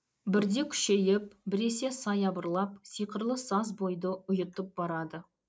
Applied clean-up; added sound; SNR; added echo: neural mask model Resemble Enhance denoiser.